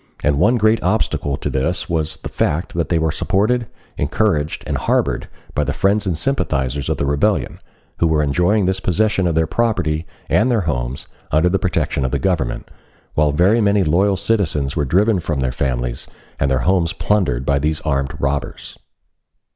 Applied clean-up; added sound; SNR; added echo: none; none; none; none.